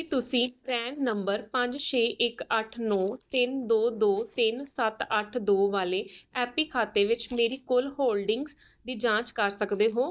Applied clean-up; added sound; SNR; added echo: neural mask model DeepFilterNet 3.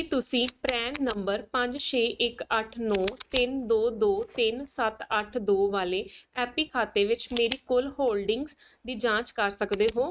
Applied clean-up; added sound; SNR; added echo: neural mask model RNNoise.